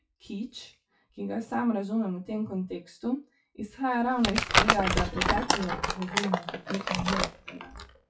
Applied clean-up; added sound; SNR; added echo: classical method WPE with log-MMSE.